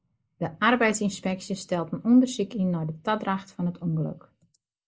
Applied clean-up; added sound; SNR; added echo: neural mask model Resemble Enhance denoiser.